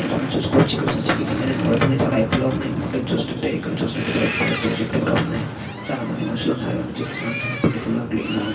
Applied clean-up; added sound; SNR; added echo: none; Boat, Water vehicle; 9 dB; reverberation time 2.6 s.